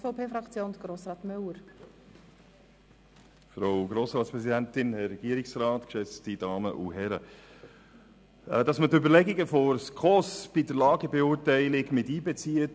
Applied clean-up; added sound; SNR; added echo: none; none; none; none.